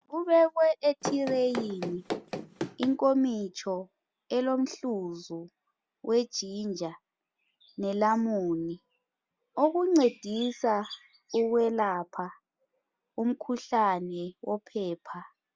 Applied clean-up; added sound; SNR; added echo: none; Run; 7 dB; none.